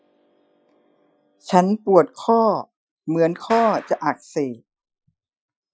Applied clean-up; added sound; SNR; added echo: classical method Wiener filter.